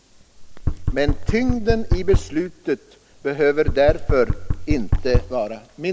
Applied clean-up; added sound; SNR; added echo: none; Knock; 0 dB; none.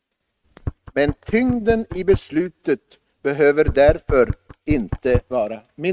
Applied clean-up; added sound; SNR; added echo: neural mask model RNNoise.